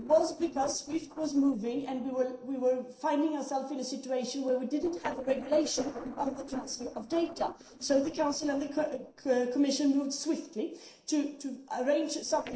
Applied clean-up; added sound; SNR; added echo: neural separator model SepFormer DNS4.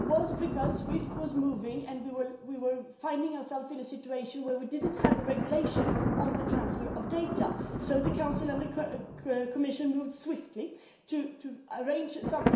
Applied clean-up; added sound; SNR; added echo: none; Thunder; 1 dB; reverberation time 0.7 s.